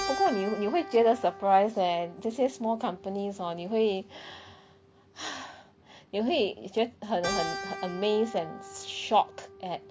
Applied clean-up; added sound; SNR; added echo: none; Keyboard (musical); 12 dB; none.